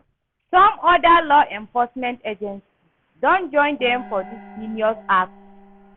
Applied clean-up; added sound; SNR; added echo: none; Gong; 19 dB; none.